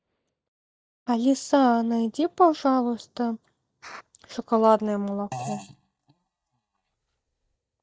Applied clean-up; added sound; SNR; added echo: neural mask model DeepFilterNet 3.